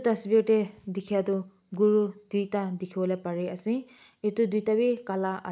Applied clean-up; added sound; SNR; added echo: none; none; none; none.